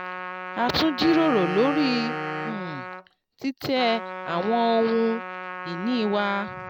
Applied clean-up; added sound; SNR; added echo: none; Wind instrument, woodwind instrument + Trumpet; 7 dB; none.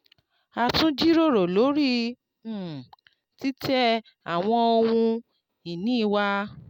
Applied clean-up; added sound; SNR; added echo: none; none; none; none.